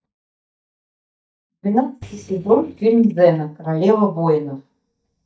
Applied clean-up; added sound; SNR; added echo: neural mask model DeepFilterNet 3.